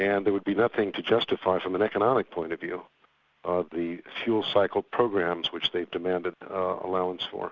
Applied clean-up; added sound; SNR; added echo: none; none; none; none.